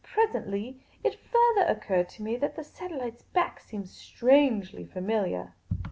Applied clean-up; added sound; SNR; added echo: none; none; none; none.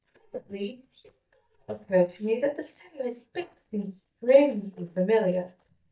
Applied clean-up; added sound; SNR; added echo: neural mask model DeepFilterNet 3.